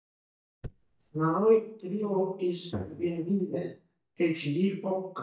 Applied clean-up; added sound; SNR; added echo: neural mask model DeepFilterNet 3.